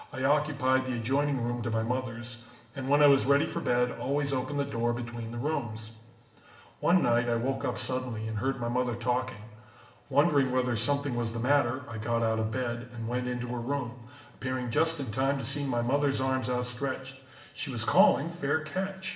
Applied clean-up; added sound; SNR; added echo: none; none; none; reverberation time 1.4 s.